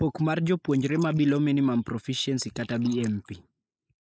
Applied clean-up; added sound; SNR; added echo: neural mask model Resemble Enhance denoiser.